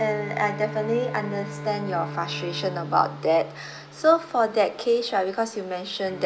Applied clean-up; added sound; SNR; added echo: none; Bowed string instrument; 12 dB; none.